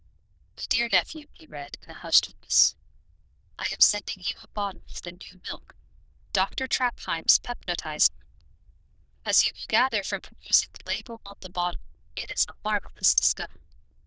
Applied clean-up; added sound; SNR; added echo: neural diffusion model UNIVERSE++.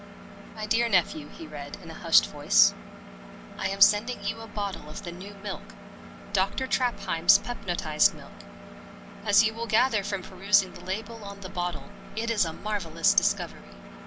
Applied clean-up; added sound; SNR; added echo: none; Engine; 13 dB; none.